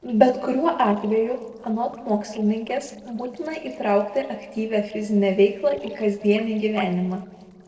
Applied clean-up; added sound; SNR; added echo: neural separator model SepFormer DNS4.